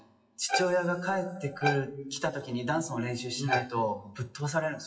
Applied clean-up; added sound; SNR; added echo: classical method WPE with log-MMSE.